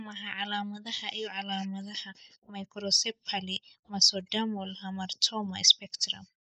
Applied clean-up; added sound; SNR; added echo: neural mask model Resemble Enhance denoiser.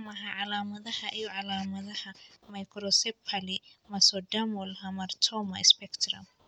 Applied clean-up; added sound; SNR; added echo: none; none; none; none.